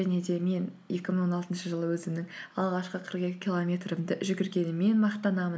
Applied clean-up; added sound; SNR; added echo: none; none; none; none.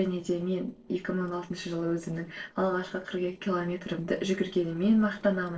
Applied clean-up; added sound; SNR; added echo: neural separator model SepFormer DNS4.